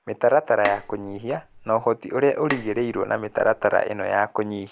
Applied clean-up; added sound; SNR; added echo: none; Bowed string instrument; 12 dB; none.